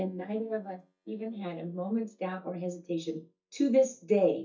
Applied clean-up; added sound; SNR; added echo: neural mask model DeepFilterNet 3.